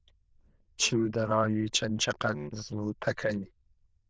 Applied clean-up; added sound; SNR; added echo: neural diffusion model UNIVERSE++.